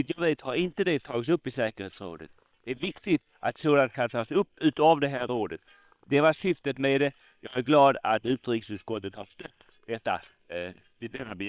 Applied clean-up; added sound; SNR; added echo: neural separator model SepFormer WHAM!.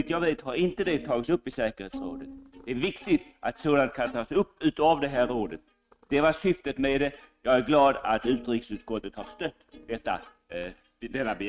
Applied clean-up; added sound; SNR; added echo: neural mask model RNNoise.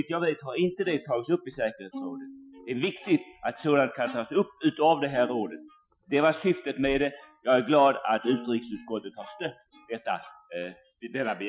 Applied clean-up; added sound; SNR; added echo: classical method Wiener filter.